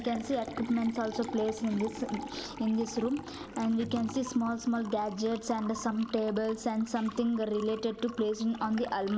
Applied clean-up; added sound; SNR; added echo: none; Liquid + Electric guitar; 13 dB; none.